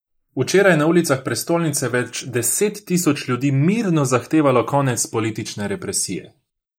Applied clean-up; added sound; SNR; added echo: neural mask model Resemble Enhance denoiser.